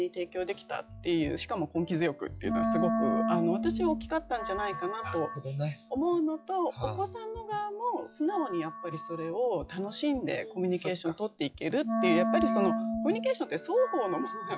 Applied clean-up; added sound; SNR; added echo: classical method log-MMSE.